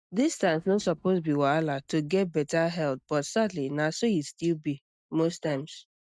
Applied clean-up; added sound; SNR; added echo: neural mask model DeepFilterNet 3.